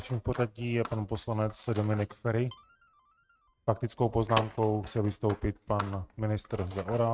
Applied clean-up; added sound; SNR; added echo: neural mask model RNNoise.